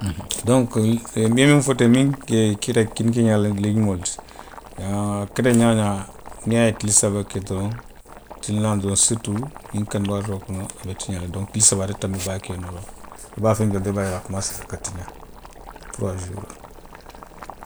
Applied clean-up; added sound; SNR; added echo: none; Boiling; 18 dB; none.